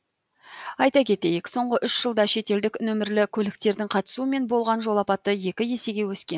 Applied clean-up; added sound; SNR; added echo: none; none; none; none.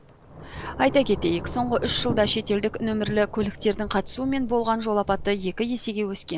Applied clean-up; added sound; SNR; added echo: none; Thunder / Rain; 11 dB; none.